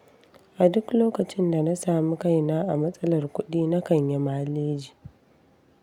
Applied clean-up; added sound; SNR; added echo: none; none; none; none.